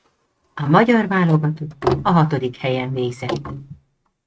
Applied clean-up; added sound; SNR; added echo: neural mask model RNNoise.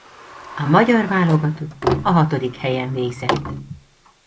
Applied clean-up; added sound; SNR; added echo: none; Sliding door; 8 dB; none.